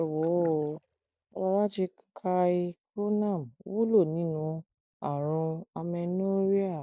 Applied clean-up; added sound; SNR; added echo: neural mask model DeepFilterNet 3.